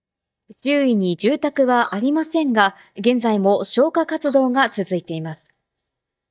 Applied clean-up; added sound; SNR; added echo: neural mask model DeepFilterNet 3.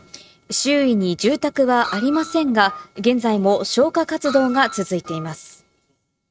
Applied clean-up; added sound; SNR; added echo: neural mask model RNNoise.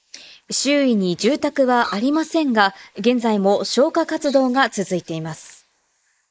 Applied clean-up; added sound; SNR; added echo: neural mask model Resemble Enhance denoiser.